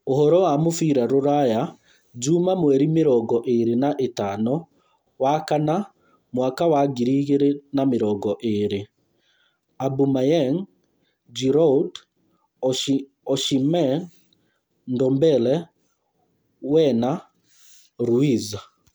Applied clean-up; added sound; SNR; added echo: none; none; none; none.